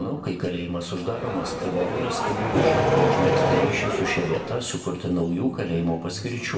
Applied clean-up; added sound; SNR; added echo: none; Accelerating, revving, vroom; -3 dB; reverberation time 0.8 s.